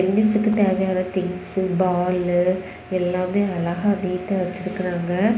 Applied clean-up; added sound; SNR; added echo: none; none; none; none.